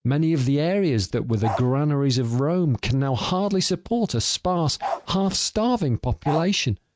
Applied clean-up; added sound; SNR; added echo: neural mask model RNNoise.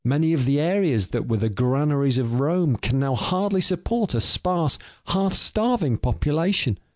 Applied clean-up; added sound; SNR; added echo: none; none; none; none.